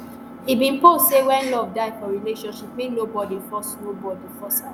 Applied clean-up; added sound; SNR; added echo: none; Gasp + Engine; 14 dB; none.